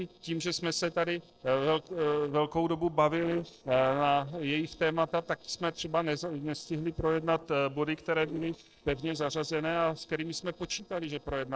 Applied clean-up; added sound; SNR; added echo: neural separator model SepFormer DNS4.